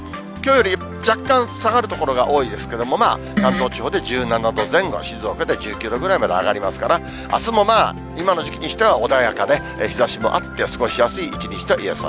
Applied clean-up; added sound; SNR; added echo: none; Fart; 8 dB; none.